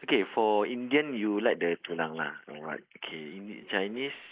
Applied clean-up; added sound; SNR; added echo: neural mask model Resemble Enhance denoiser.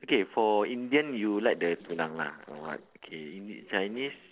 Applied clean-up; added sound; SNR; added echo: neural separator model SepFormer DNS4.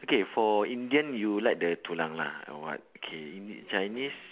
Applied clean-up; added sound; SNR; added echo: none; none; none; none.